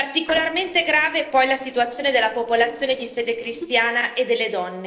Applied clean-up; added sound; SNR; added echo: neural separator model SepFormer DNS4.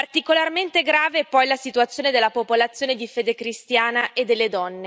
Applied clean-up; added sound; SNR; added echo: none; none; none; none.